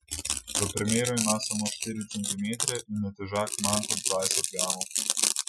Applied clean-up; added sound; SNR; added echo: classical method Wiener filter.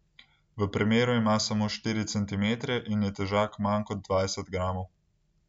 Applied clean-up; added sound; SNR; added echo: none; none; none; none.